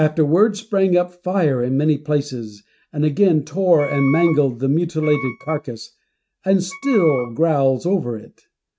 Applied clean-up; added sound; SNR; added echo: neural mask model RNNoise.